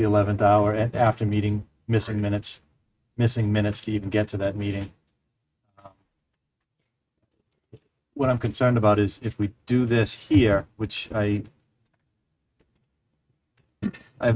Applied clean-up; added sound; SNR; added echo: neural mask model RNNoise.